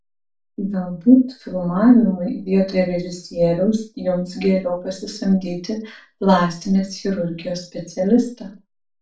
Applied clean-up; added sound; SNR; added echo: none; none; none; reverberation time 0.3 s.